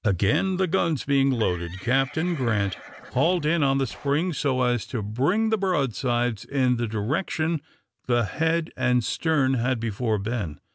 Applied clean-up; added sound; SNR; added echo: none; Livestock, farm animals, working animals; 19 dB; none.